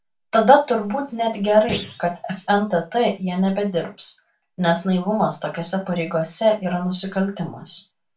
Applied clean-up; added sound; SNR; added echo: none; Thump, thud; 13 dB; reverberation time 0.2 s.